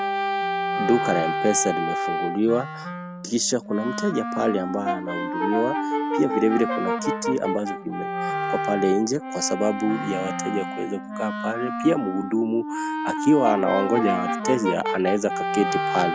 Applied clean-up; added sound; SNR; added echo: none; Brass instrument + Wind instrument, woodwind instrument; 2 dB; none.